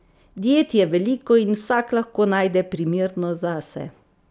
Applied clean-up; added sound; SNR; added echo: none; none; none; none.